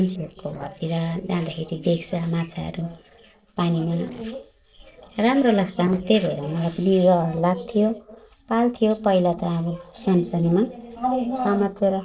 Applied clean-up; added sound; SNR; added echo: neural separator model SepFormer DNS4.